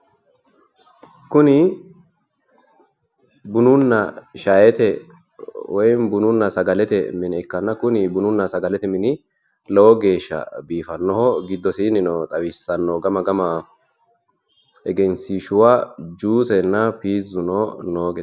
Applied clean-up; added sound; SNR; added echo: none; none; none; none.